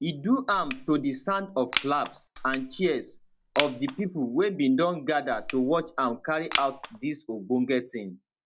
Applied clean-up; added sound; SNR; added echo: none; Crushing; 9 dB; none.